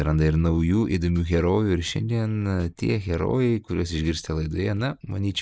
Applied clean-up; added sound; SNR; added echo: neural mask model Resemble Enhance denoiser.